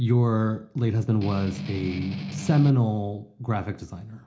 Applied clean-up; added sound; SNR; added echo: none; Strum; 8 dB; reverberation time 0.4 s.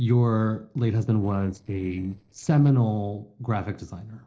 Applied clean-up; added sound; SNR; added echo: neural separator model SepFormer DNS4.